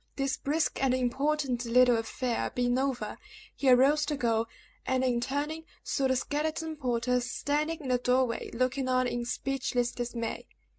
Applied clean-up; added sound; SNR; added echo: none; none; none; none.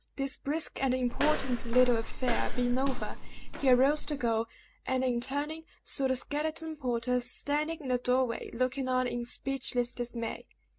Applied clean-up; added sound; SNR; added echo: none; Walk, footsteps; -2 dB; none.